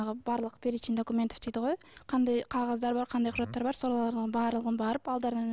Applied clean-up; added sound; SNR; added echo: none; none; none; none.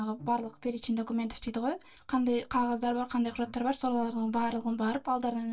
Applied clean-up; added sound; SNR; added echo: neural mask model DeepFilterNet 3.